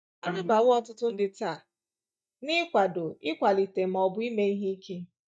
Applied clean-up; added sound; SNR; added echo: neural mask model DeepFilterNet 3.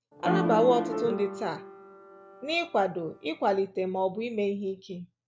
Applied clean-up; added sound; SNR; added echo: none; Piano; 4 dB; none.